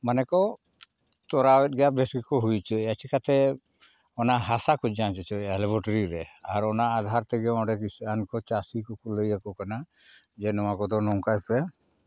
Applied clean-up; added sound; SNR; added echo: none; none; none; none.